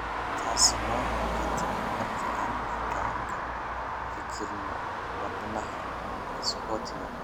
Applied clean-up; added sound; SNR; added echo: none; Traffic noise, roadway noise; -4 dB; none.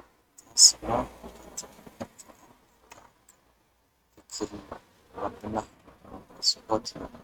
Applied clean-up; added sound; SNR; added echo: neural mask model RNNoise.